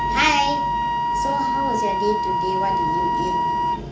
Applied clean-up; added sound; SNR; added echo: none; Wind instrument, woodwind instrument; -4 dB; reverberation time 0.4 s.